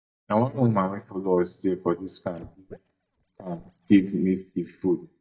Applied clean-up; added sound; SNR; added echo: neural mask model DeepFilterNet 3.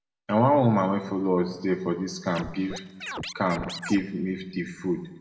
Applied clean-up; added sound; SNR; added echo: none; Scratching (performance technique); 11 dB; reverberation time 1.2 s.